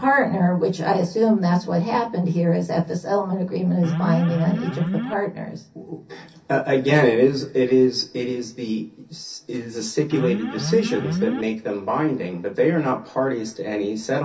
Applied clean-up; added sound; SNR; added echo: none; Alarm; 4 dB; reverberation time 0.3 s.